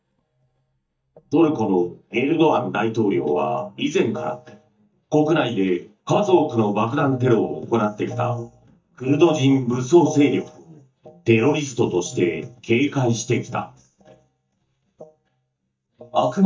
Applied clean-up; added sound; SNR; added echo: neural mask model DeepFilterNet 3.